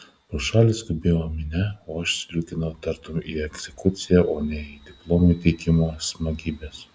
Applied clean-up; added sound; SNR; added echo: none; none; none; none.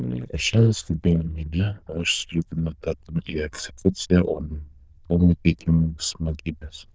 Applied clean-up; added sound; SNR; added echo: neural diffusion model UNIVERSE++.